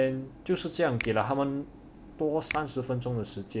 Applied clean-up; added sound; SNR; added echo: none; Finger snapping; 14 dB; none.